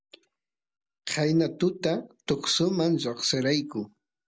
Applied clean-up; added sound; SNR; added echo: none; none; none; none.